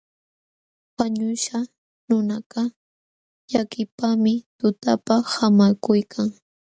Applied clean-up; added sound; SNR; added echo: none; none; none; none.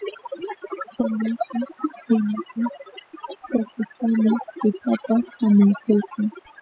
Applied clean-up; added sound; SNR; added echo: classical method spectral subtraction.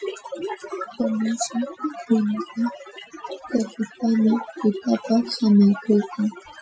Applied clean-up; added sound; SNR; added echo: classical method Wiener filter.